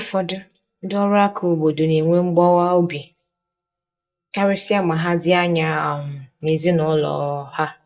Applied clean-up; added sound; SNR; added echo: neural mask model DeepFilterNet 3.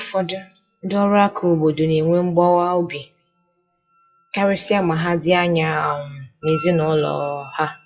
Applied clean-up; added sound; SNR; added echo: classical method WPE with log-MMSE.